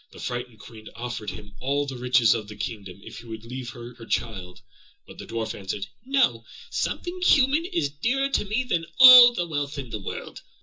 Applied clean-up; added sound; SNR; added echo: none; none; none; reverberation time 0.2 s.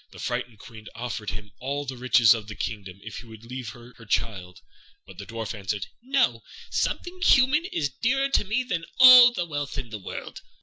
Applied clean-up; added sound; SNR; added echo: none; none; none; none.